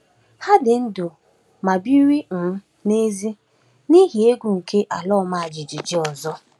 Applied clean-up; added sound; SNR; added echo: none; none; none; none.